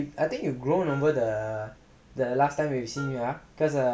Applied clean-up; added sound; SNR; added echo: none; Wind instrument, woodwind instrument; 17 dB; none.